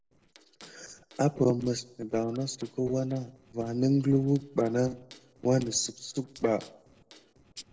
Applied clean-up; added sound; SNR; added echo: neural separator model SepFormer DNS4.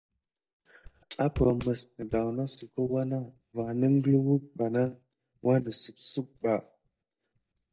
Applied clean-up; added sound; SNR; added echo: neural mask model DeepFilterNet 3.